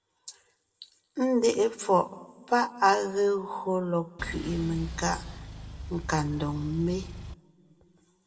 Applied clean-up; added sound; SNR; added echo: none; Engine; 10 dB; reverberation time 1.2 s.